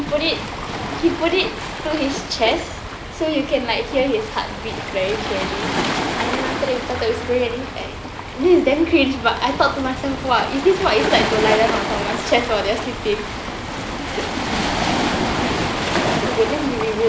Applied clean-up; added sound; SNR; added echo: none; Waves, surf; 3 dB; none.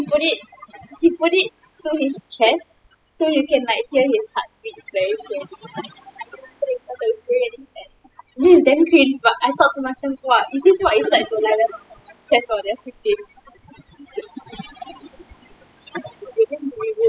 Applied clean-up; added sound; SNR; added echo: classical method spectral subtraction.